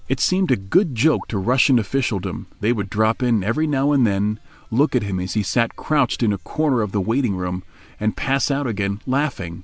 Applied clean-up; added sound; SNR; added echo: none; none; none; none.